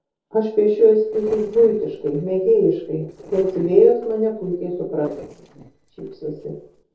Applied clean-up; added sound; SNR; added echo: neural separator model SepFormer DNS4.